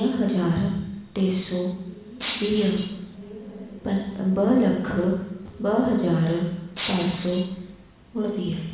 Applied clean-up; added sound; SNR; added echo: none; Shatter; 11 dB; reverberation time 0.9 s.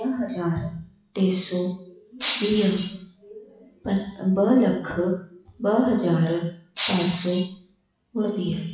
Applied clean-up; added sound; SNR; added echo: classical method WPE with log-MMSE.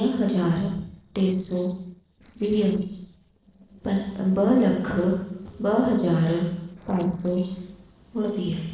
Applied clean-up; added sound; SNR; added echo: neural separator model SepFormer DNS4.